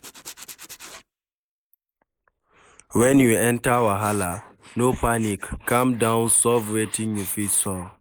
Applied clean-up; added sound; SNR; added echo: neural mask model Resemble Enhance denoiser.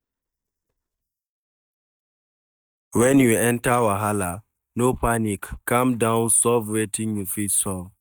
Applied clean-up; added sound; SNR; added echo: neural mask model DeepFilterNet 3.